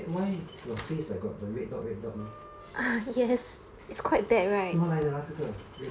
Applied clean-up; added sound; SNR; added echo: none; Wind instrument, woodwind instrument + Slam; 20 dB; none.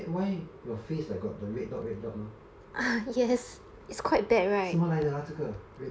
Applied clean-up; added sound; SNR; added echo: none; none; none; none.